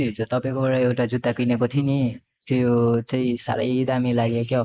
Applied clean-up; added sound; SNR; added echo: neural mask model Resemble Enhance denoiser.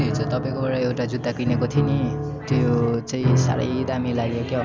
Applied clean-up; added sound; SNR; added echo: none; Piano; 0 dB; none.